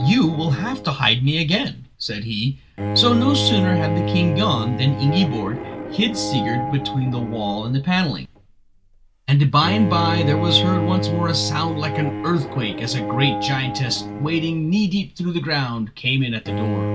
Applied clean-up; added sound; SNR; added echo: none; Bowed string instrument; 5 dB; none.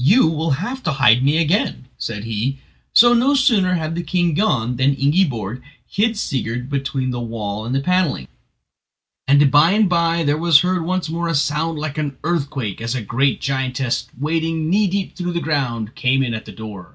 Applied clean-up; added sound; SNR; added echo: none; none; none; none.